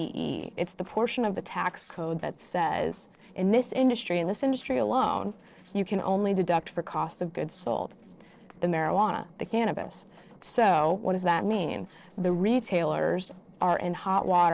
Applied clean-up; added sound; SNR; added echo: neural separator model SepFormer DNS4.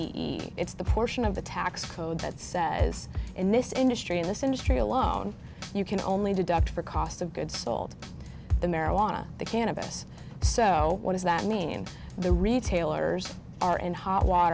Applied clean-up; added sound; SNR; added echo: none; Drum kit; 6 dB; none.